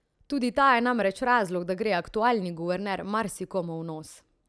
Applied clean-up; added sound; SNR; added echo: none; none; none; none.